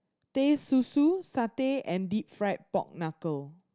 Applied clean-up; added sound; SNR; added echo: none; none; none; none.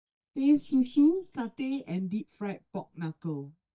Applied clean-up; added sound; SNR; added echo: neural mask model DeepFilterNet 3.